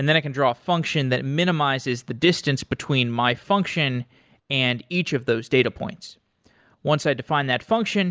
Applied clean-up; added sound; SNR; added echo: none; none; none; none.